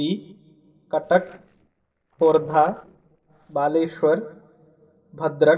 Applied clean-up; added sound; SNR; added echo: neural separator model SepFormer DNS4.